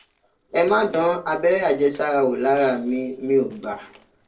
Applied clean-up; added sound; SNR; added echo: neural separator model SepFormer DNS4.